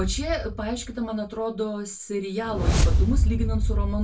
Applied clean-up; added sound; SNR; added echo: none; Whoosh, swoosh, swish; -4 dB; reverberation time 0.2 s.